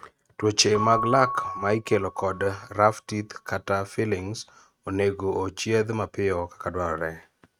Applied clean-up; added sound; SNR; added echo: neural mask model RNNoise.